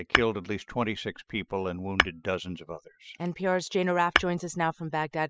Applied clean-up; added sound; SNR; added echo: classical method spectral subtraction.